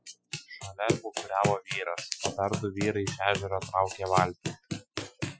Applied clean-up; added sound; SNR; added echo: classical method Wiener filter.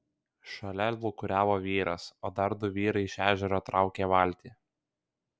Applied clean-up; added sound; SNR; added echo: none; none; none; none.